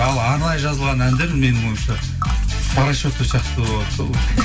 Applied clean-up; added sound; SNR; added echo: none; Tick; 17 dB; reverberation time 0.2 s.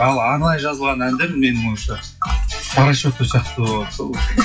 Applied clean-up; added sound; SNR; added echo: classical method WPE with log-MMSE.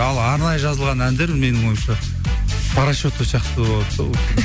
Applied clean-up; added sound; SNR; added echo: none; none; none; none.